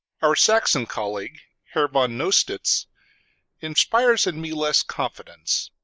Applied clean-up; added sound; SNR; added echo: neural mask model Resemble Enhance denoiser.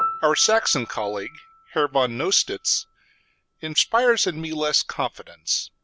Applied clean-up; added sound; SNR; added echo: none; Piano; 13 dB; none.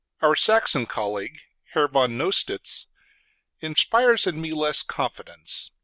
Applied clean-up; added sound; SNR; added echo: none; none; none; none.